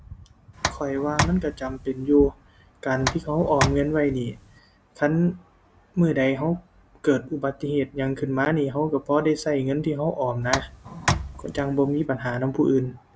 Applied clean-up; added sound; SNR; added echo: none; Tick; 5 dB; none.